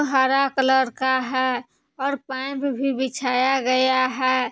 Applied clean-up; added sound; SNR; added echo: none; none; none; none.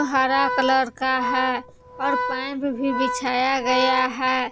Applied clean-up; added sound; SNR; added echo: none; Organ; 6 dB; none.